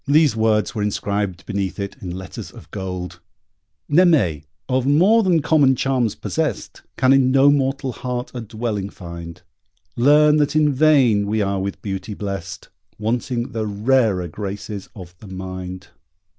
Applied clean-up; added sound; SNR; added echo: none; none; none; none.